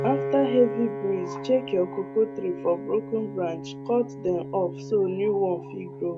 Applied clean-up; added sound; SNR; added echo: none; Piano; 8 dB; none.